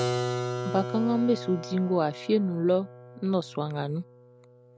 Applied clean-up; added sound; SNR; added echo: none; Keyboard (musical); 7 dB; none.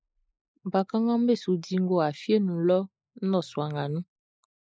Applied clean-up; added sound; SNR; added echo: neural mask model Resemble Enhance denoiser.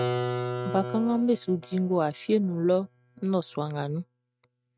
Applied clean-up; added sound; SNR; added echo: neural mask model RNNoise.